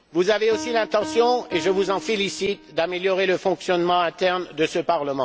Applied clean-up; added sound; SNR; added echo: none; Piano; 16 dB; none.